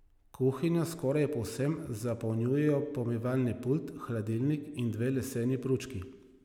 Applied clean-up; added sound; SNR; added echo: none; none; none; none.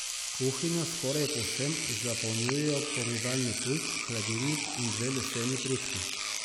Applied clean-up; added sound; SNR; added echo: none; Engine / Domestic sounds, home sounds; 1 dB; none.